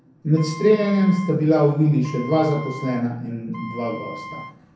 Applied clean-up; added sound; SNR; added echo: none; Wind instrument, woodwind instrument; 16 dB; reverberation time 0.5 s.